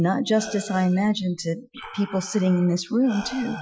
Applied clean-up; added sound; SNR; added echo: classical method Wiener filter.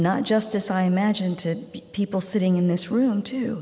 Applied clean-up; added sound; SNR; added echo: none; none; none; none.